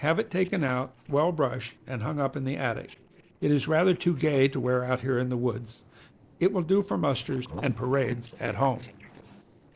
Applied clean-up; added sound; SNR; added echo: neural separator model SepFormer DNS4.